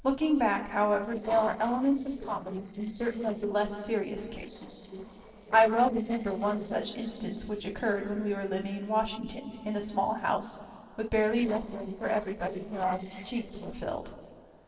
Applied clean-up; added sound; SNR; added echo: neural separator model SepFormer DNS4.